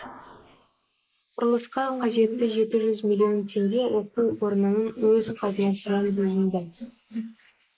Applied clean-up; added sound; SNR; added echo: neural mask model Resemble Enhance denoiser.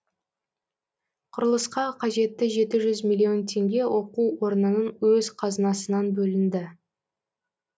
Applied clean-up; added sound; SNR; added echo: none; none; none; none.